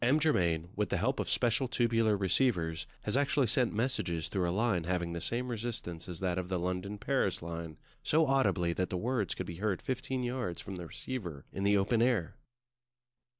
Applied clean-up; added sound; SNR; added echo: none; none; none; none.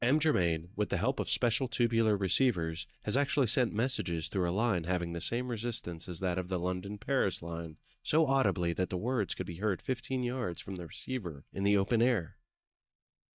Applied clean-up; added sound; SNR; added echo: neural mask model DeepFilterNet 3.